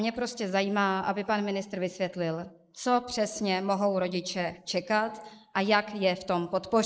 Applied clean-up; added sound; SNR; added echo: neural mask model Resemble Enhance denoiser.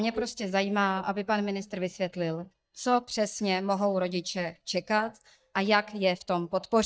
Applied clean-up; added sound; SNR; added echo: neural mask model DeepFilterNet 3.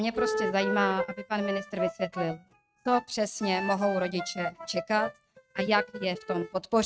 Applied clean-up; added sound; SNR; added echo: neural mask model RNNoise.